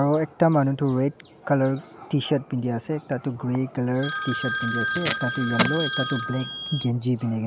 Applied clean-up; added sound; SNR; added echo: none; Packing tape, duct tape + Telephone; 3 dB; none.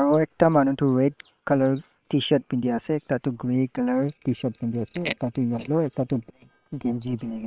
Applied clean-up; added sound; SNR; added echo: neural separator model SepFormer WHAM!.